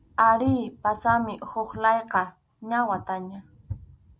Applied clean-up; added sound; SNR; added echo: none; none; none; none.